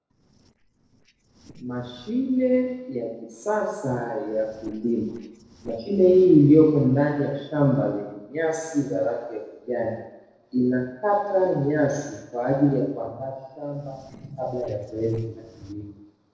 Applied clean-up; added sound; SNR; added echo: neural separator model SepFormer DNS4.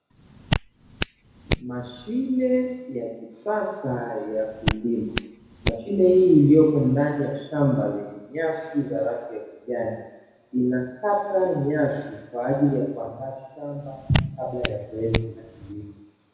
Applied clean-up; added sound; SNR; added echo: none; Hands; 4 dB; reverberation time 1.0 s.